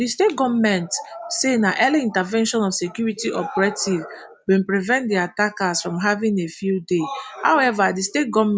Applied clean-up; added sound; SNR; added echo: none; none; none; none.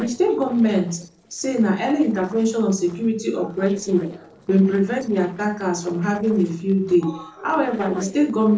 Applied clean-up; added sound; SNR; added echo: neural separator model SepFormer DNS4.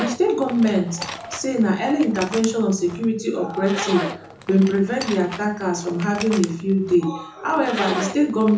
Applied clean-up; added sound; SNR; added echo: none; Zipper (clothing); 13 dB; reverberation time 0.6 s.